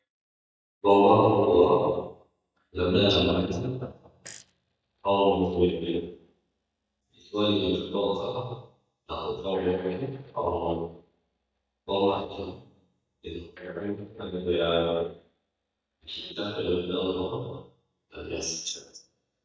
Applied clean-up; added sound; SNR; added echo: neural mask model DeepFilterNet 3.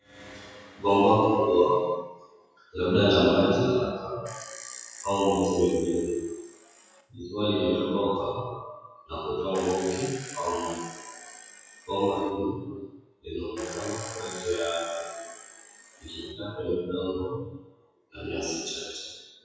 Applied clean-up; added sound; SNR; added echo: classical method WPE with log-MMSE.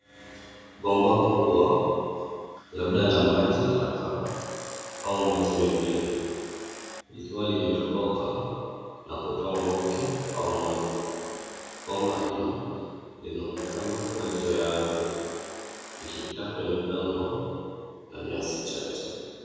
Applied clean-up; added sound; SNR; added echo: none; Domestic sounds, home sounds; 11 dB; reverberation time 2.1 s.